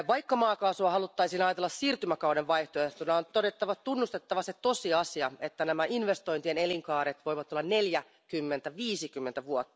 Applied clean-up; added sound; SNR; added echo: none; none; none; none.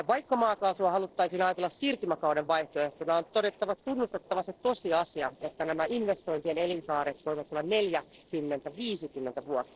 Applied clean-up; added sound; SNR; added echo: neural separator model SepFormer DNS4.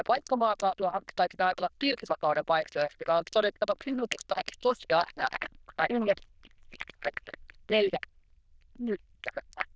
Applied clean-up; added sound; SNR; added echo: neural diffusion model UNIVERSE++.